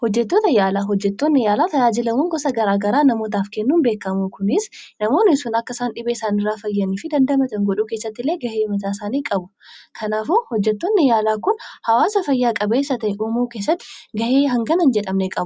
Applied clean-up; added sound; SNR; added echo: none; none; none; none.